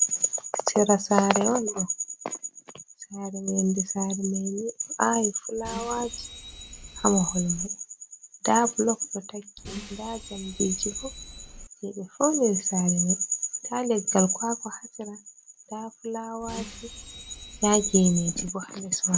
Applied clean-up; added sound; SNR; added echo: none; Bus; 15 dB; none.